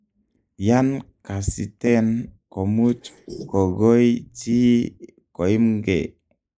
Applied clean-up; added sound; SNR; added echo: neural mask model Resemble Enhance denoiser.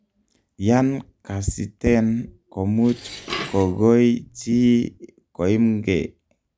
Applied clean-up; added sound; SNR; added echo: none; Dishes, pots, and pans; 15 dB; none.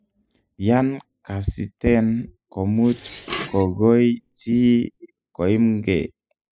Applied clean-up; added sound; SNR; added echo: classical method spectral subtraction.